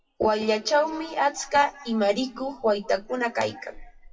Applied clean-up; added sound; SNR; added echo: classical method WPE with log-MMSE.